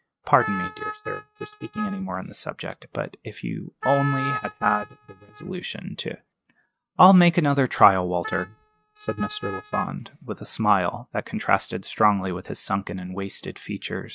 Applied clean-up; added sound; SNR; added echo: neural mask model RNNoise.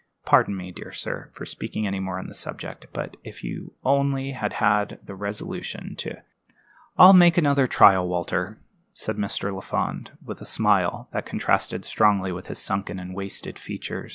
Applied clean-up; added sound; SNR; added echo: none; none; none; none.